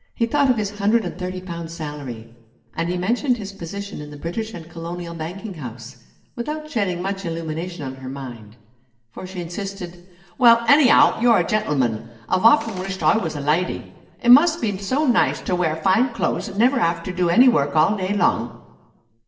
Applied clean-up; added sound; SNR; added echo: none; Gunshot, gunfire; 17 dB; reverberation time 0.9 s.